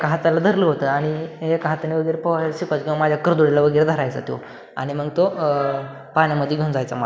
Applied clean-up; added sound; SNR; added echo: none; none; none; none.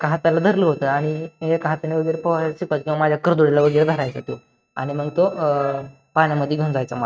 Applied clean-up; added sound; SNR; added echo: neural mask model RNNoise.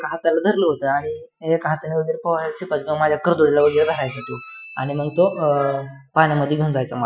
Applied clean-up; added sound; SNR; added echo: classical method Wiener filter.